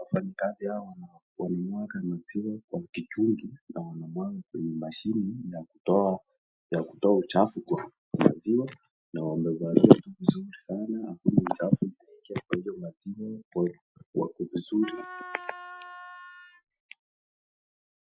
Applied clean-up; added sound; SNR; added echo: classical method Wiener filter.